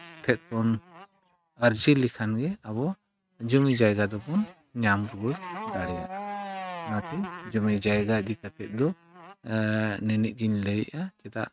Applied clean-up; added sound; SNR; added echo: neural mask model RNNoise.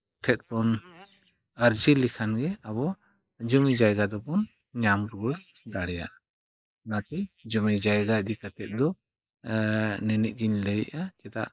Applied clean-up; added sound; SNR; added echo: neural mask model Resemble Enhance denoiser.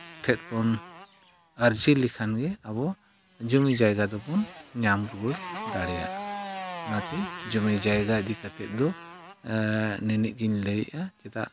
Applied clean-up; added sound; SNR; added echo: none; Motorcycle; 14 dB; none.